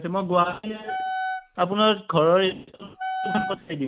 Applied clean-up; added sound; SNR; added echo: none; Wind instrument, woodwind instrument; 6 dB; none.